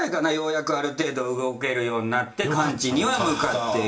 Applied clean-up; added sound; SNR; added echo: none; none; none; reverberation time 0.4 s.